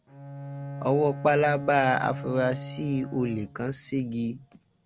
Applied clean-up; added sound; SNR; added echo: none; Bowed string instrument; 12 dB; none.